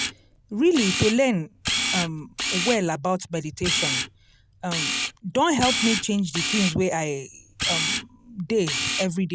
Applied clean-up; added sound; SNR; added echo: none; Camera; 3 dB; none.